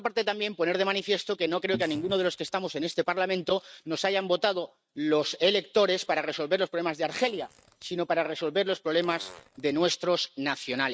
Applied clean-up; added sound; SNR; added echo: neural mask model RNNoise.